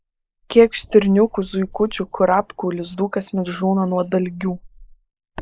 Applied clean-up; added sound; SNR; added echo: neural mask model Resemble Enhance denoiser.